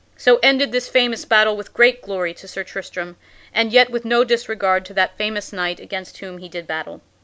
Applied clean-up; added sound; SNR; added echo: none; none; none; none.